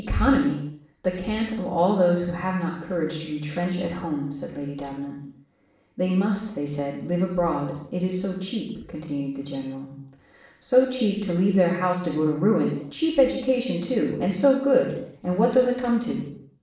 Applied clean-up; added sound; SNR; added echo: none; none; none; reverberation time 0.6 s.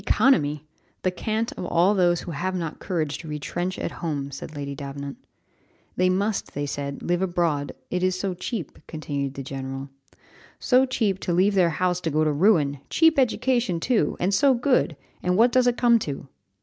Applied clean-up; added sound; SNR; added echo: none; none; none; none.